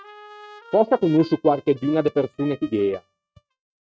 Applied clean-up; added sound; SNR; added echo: neural mask model RNNoise.